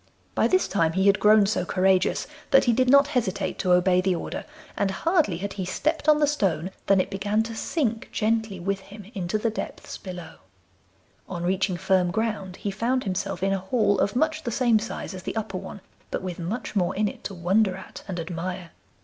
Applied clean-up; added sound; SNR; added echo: none; none; none; none.